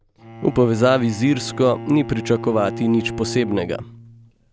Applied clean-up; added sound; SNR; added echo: none; Bowed string instrument; 12 dB; none.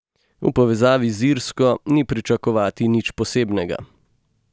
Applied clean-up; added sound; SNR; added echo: none; none; none; none.